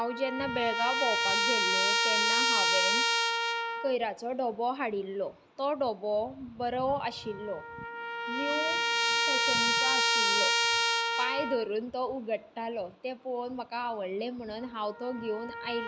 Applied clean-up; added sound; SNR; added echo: none; Trumpet; -3 dB; none.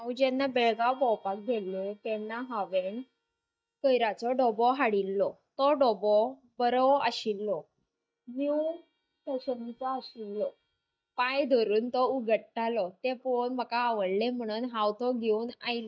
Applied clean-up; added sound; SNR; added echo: neural mask model DeepFilterNet 3.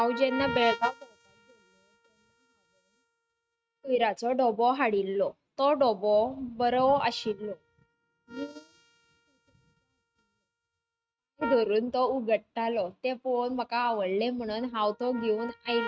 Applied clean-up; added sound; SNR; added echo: neural mask model RNNoise.